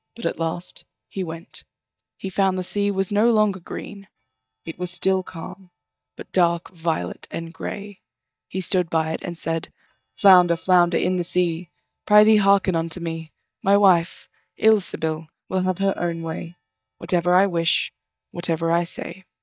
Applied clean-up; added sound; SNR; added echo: neural mask model DeepFilterNet 3.